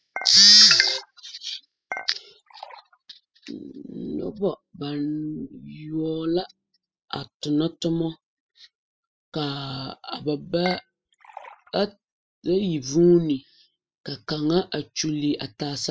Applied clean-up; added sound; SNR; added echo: classical method spectral subtraction.